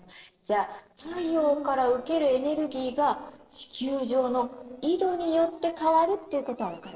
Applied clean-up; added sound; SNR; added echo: neural separator model SepFormer DNS4.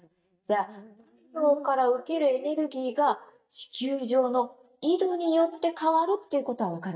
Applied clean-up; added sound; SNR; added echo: neural mask model DeepFilterNet 3.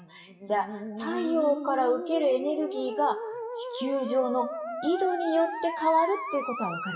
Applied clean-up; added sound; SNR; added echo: classical method WPE with log-MMSE.